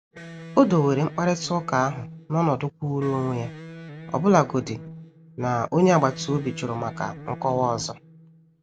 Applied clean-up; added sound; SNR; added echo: none; Electric guitar; 16 dB; none.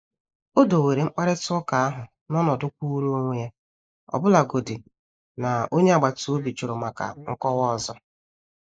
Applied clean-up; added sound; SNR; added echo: neural mask model Resemble Enhance denoiser.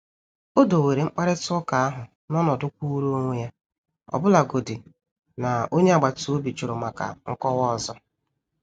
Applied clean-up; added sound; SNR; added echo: none; none; none; none.